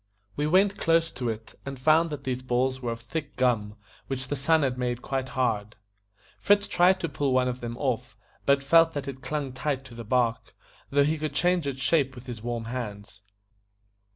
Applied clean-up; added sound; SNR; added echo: none; none; none; none.